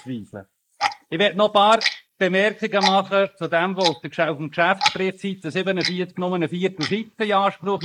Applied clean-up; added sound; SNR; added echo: neural mask model Resemble Enhance denoiser.